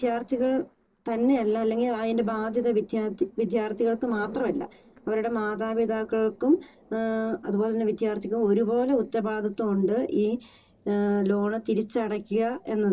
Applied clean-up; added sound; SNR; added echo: neural separator model SepFormer DNS4.